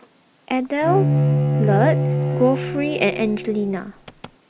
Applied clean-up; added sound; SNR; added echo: none; Bowed string instrument; -1 dB; none.